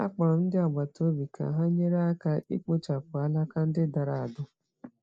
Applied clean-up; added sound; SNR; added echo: neural mask model Resemble Enhance denoiser.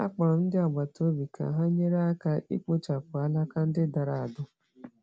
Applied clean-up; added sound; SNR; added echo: none; none; none; none.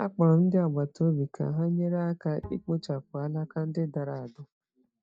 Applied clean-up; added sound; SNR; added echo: neural mask model DeepFilterNet 3.